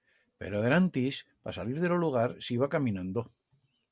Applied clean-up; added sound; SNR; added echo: none; none; none; none.